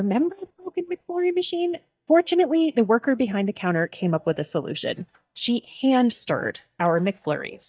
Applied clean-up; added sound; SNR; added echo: neural mask model DeepFilterNet 3.